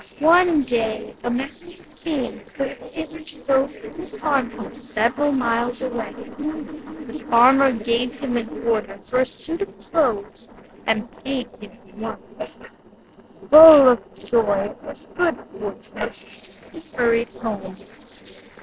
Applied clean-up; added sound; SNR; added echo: neural separator model SepFormer DNS4.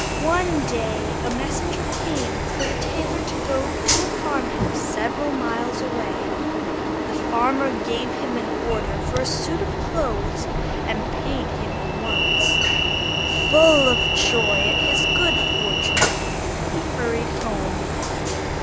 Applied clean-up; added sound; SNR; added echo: none; Train; -4 dB; none.